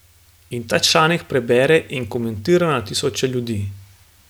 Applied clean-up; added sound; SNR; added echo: none; none; none; none.